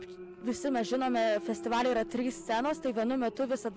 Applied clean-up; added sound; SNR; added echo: none; Thump, thud; 12 dB; none.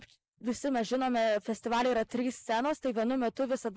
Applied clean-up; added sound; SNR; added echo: neural mask model Resemble Enhance denoiser.